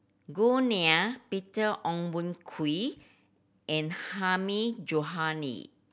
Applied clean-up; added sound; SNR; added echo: none; none; none; none.